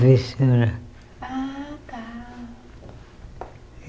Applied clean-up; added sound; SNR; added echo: none; none; none; none.